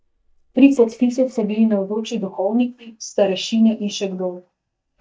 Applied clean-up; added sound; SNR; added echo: neural mask model DeepFilterNet 3.